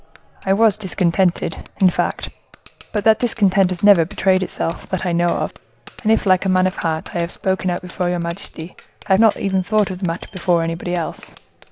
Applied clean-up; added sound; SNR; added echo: none; Bicycle bell; 14 dB; none.